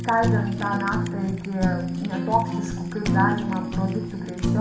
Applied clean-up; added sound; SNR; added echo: none; Fire; -1 dB; reverberation time 0.6 s.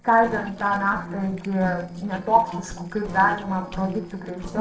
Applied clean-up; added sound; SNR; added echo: neural separator model SepFormer DNS4.